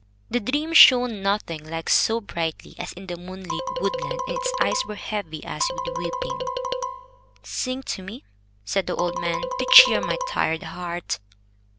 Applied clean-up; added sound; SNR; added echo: none; Marimba, xylophone; 3 dB; none.